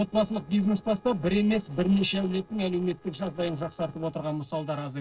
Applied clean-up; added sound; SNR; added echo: neural separator model SepFormer DNS4.